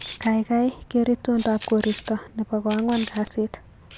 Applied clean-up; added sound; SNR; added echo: none; Rattle + Camera; 13 dB; none.